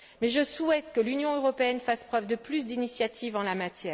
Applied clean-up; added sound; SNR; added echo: none; none; none; none.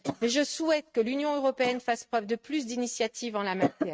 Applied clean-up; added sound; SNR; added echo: neural mask model RNNoise.